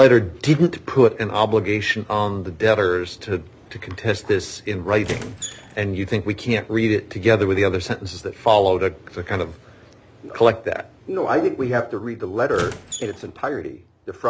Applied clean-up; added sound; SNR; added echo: none; Squeak; 13 dB; none.